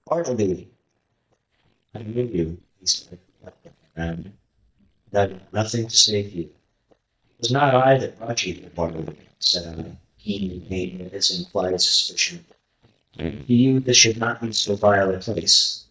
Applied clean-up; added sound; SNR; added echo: neural mask model DeepFilterNet 3.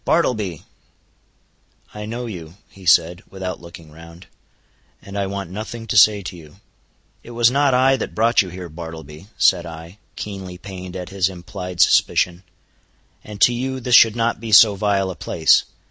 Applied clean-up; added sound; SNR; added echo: none; none; none; none.